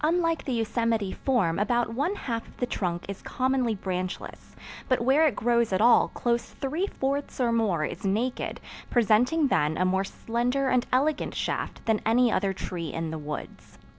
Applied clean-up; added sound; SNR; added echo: none; none; none; none.